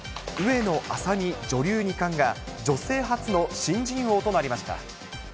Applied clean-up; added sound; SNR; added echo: none; none; none; none.